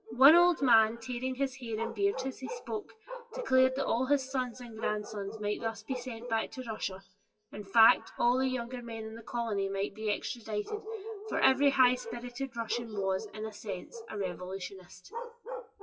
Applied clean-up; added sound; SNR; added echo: classical method WPE with log-MMSE.